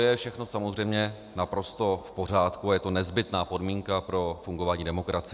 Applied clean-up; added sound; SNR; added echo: none; none; none; none.